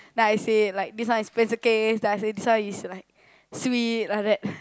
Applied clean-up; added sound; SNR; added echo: none; none; none; none.